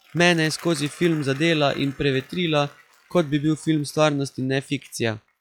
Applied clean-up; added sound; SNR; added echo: classical method log-MMSE.